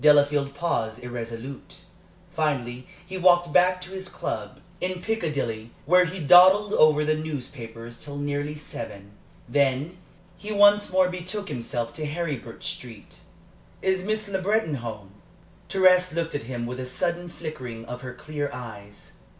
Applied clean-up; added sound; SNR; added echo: none; none; none; none.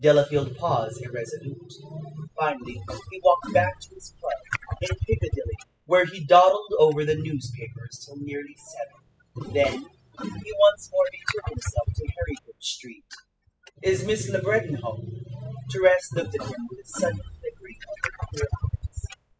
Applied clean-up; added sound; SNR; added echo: classical method spectral subtraction.